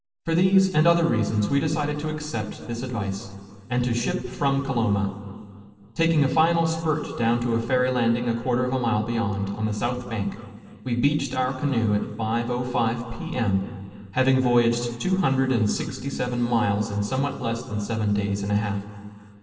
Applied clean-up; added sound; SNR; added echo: none; none; none; reverberation time 2.7 s.